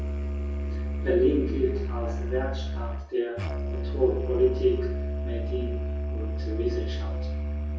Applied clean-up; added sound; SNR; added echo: none; Musical instrument; 0 dB; reverberation time 0.6 s.